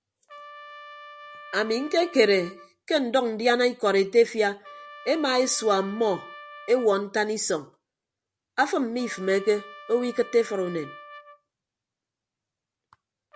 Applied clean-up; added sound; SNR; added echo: none; Trumpet; 20 dB; none.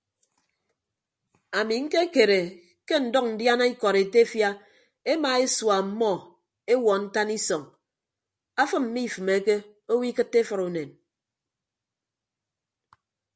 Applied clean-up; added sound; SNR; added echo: none; none; none; none.